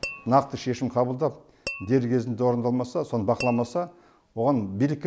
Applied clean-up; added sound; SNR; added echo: none; Tap / Glass; 16 dB; none.